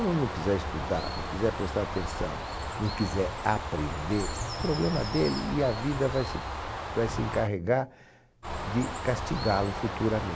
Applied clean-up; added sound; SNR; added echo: none; Bird; 5 dB; none.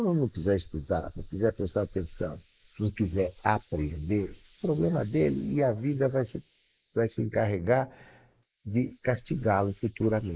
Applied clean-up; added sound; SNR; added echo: neural mask model Resemble Enhance denoiser.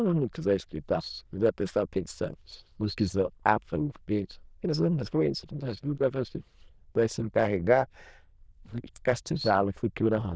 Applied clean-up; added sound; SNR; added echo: neural diffusion model UNIVERSE++.